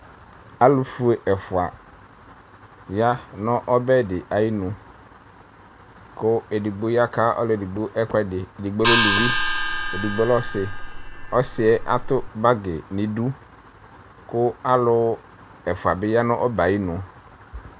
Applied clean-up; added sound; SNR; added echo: none; Gong; 1 dB; none.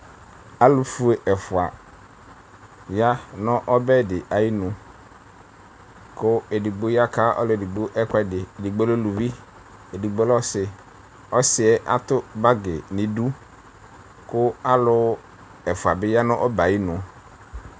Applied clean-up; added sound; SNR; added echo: none; none; none; none.